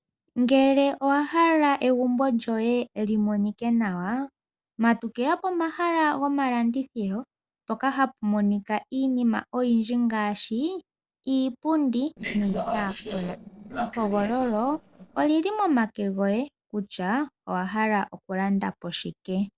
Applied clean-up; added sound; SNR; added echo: neural separator model SepFormer DNS4.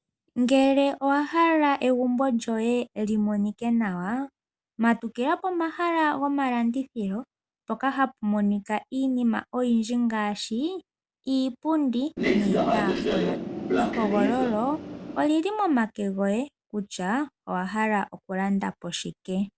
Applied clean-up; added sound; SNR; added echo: none; Train; 1 dB; none.